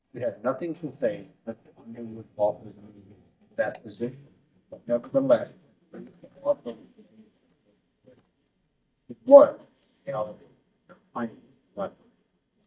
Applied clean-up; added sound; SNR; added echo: neural mask model DeepFilterNet 3.